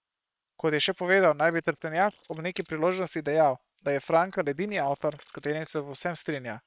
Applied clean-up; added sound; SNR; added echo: neural separator model SepFormer WHAM!.